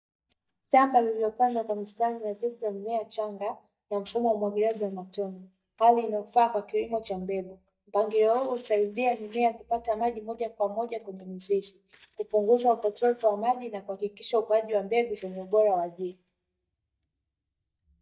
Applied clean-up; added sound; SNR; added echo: neural mask model DeepFilterNet 3.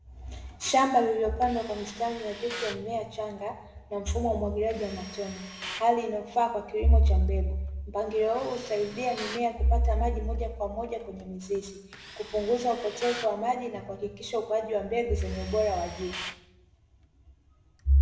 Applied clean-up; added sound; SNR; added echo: none; Tools; 18 dB; reverberation time 0.9 s.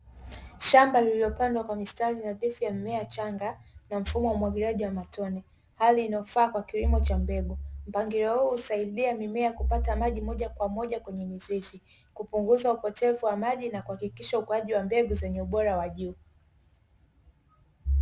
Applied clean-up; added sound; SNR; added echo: none; none; none; none.